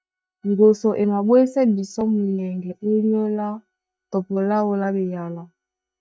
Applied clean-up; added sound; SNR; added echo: neural mask model DeepFilterNet 3.